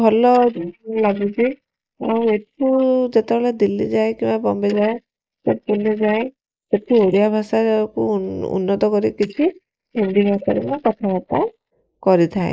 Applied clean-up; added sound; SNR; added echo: neural mask model Resemble Enhance denoiser.